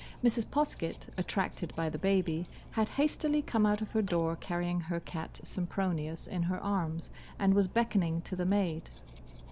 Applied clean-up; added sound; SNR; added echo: none; Cutlery, silverware; 16 dB; none.